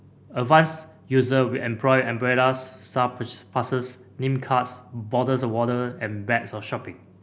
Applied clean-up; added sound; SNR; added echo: none; none; none; none.